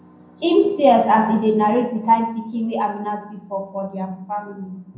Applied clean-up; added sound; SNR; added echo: none; none; none; reverberation time 0.5 s.